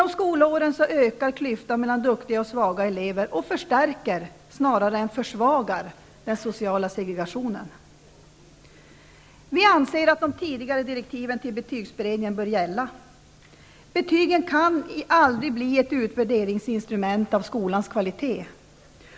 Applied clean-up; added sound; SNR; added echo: none; none; none; none.